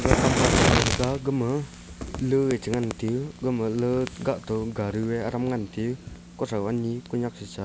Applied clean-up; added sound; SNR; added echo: none; Fire; 2 dB; none.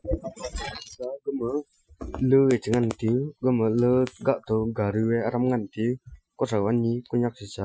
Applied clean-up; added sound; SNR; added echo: classical method Wiener filter.